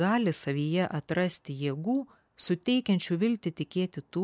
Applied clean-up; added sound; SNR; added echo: none; none; none; none.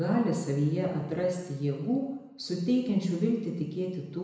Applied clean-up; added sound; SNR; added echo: none; none; none; reverberation time 1.0 s.